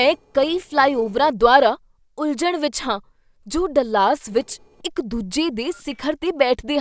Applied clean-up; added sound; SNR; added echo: neural separator model SepFormer DNS4.